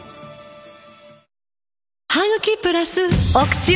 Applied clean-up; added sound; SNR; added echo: none; none; none; none.